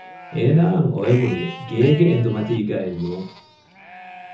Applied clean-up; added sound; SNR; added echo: none; Livestock, farm animals, working animals; 18 dB; reverberation time 0.5 s.